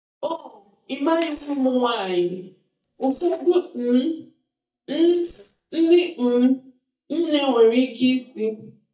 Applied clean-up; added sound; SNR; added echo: neural mask model DeepFilterNet 3.